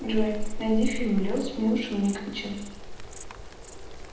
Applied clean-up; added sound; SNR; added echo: none; Insect; 3 dB; reverberation time 0.9 s.